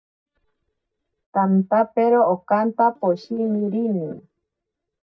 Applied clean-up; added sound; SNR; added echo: neural mask model DeepFilterNet 3.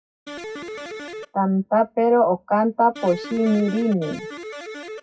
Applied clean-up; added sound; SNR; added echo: classical method WPE with log-MMSE.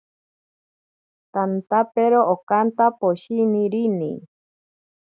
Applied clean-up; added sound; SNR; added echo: none; none; none; none.